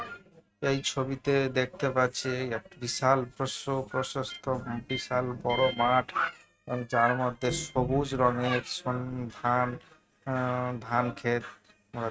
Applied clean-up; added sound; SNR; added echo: neural mask model RNNoise.